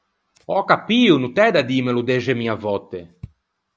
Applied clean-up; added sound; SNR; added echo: none; none; none; none.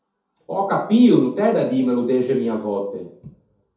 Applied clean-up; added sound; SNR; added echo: none; none; none; reverberation time 0.5 s.